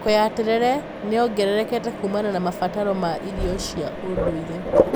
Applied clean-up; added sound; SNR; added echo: none; Mechanisms; 4 dB; none.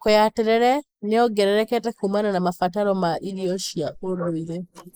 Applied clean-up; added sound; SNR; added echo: neural mask model Resemble Enhance denoiser.